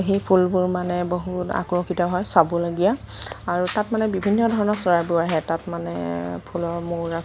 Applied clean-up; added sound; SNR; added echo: none; none; none; none.